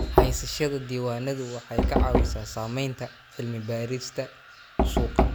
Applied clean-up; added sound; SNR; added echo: none; Knock; -4 dB; none.